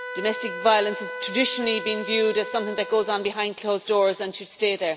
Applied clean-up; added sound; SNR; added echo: none; Wind instrument, woodwind instrument; 11 dB; none.